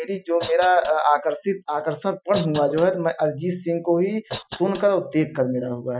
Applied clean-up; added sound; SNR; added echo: classical method Wiener filter.